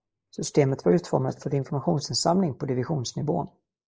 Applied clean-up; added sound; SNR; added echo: neural mask model Resemble Enhance denoiser.